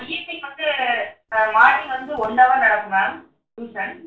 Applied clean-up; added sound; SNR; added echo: neural separator model SepFormer DNS4.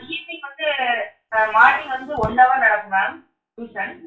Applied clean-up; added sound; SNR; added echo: classical method WPE with log-MMSE.